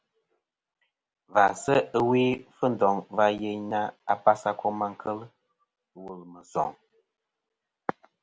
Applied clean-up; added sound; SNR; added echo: none; none; none; none.